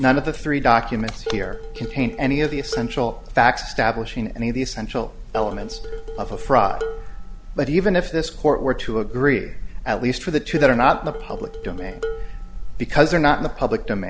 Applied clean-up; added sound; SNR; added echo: none; Dishes, pots, and pans; 13 dB; none.